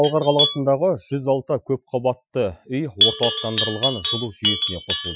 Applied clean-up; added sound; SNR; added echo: classical method Wiener filter.